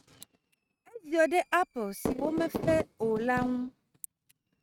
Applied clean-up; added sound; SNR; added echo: neural mask model RNNoise.